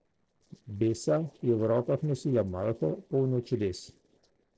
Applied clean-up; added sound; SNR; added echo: neural separator model SepFormer DNS4.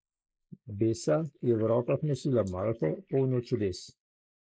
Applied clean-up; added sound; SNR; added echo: neural mask model Resemble Enhance denoiser.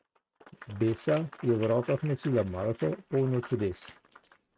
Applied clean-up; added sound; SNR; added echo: neural mask model RNNoise.